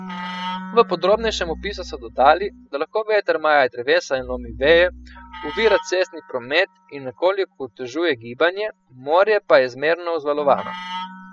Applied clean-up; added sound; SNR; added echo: classical method spectral subtraction.